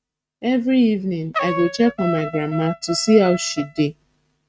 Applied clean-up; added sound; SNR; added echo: neural mask model RNNoise.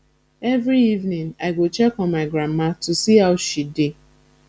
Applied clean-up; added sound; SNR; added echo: none; none; none; none.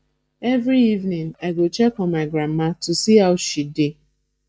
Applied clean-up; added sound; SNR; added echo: neural mask model DeepFilterNet 3.